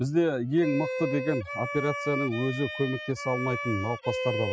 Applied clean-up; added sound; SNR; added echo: classical method spectral subtraction.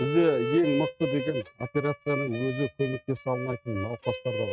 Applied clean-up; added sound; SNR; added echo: neural mask model RNNoise.